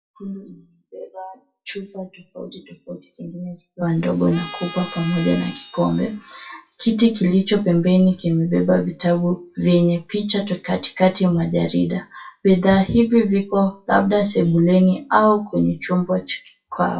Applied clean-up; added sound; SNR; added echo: classical method WPE with log-MMSE.